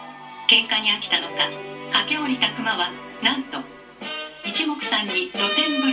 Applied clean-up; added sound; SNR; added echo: none; none; none; reverberation time 0.3 s.